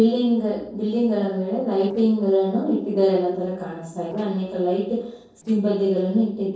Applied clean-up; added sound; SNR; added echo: neural separator model SepFormer DNS4.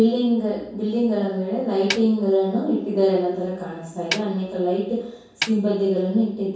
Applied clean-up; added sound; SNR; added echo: none; Snare drum; 11 dB; reverberation time 0.7 s.